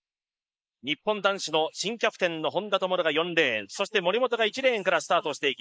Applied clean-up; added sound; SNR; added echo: neural mask model Resemble Enhance denoiser.